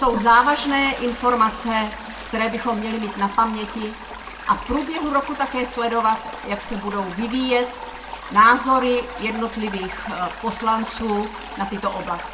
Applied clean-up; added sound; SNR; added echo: none; Toilet flush; 12 dB; reverberation time 0.2 s.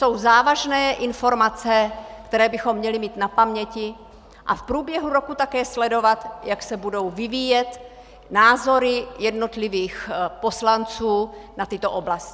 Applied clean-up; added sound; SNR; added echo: none; none; none; none.